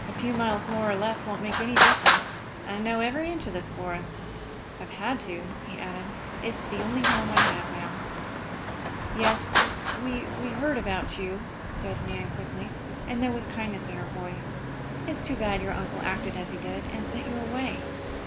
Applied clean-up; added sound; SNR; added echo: none; Traffic noise, roadway noise; -3 dB; none.